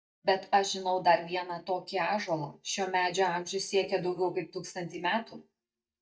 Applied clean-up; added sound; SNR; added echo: neural mask model DeepFilterNet 3.